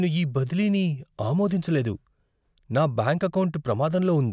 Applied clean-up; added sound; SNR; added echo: none; none; none; none.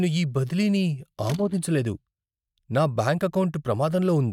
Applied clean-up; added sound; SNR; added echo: neural mask model DeepFilterNet 3.